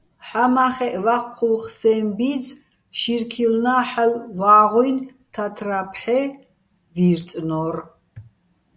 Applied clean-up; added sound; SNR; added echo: none; none; none; none.